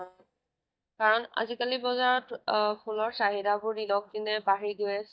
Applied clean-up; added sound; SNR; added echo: neural mask model DeepFilterNet 3.